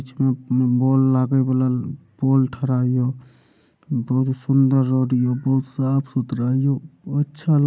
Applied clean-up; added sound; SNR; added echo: none; none; none; none.